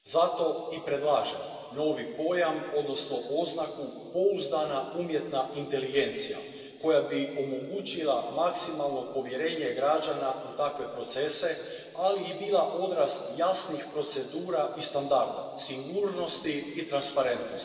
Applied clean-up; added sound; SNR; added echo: none; none; none; reverberation time 2.7 s.